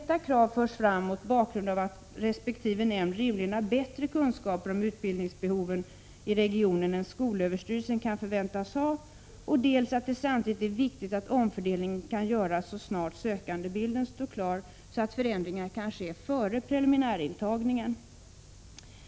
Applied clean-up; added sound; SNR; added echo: none; none; none; none.